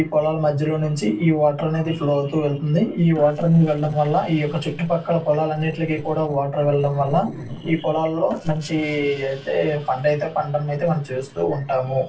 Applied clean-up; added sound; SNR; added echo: neural separator model SepFormer DNS4.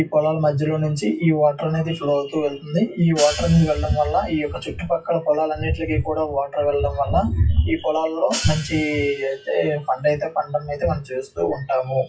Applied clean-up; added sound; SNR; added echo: classical method WPE with log-MMSE.